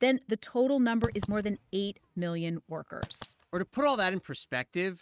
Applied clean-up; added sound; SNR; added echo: neural mask model RNNoise.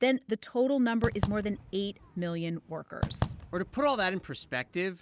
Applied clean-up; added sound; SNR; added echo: none; Fireworks; 7 dB; none.